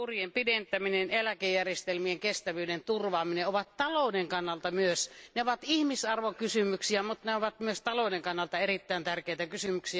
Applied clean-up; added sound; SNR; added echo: none; none; none; none.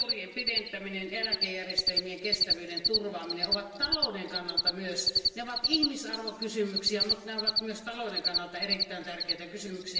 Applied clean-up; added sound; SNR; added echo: none; Cricket; -4 dB; reverberation time 1.3 s.